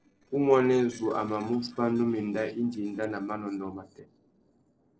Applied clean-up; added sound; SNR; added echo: neural separator model SepFormer DNS4.